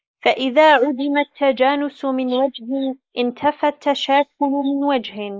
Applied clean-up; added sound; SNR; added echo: neural mask model Resemble Enhance denoiser.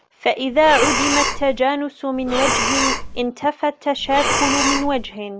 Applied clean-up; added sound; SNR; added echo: none; Breathing; 1 dB; none.